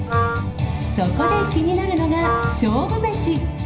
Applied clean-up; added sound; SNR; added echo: none; Wind instrument, woodwind instrument; 6 dB; reverberation time 0.9 s.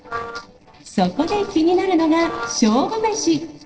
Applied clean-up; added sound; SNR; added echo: neural separator model SepFormer DNS4.